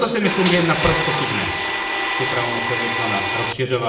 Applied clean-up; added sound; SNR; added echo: none; Domestic sounds, home sounds; 0 dB; reverberation time 0.7 s.